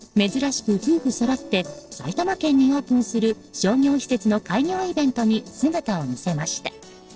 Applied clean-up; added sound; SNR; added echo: neural separator model SepFormer DNS4.